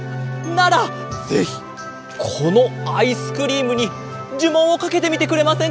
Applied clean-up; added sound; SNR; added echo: none; none; none; none.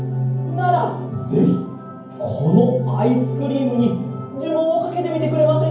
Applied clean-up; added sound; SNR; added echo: none; none; none; reverberation time 0.9 s.